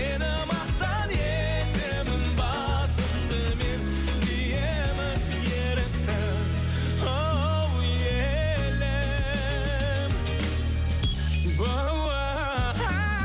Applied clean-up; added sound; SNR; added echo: none; none; none; none.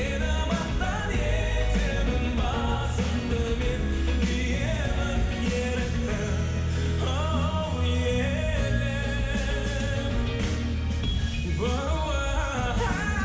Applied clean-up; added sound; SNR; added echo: none; none; none; reverberation time 2.1 s.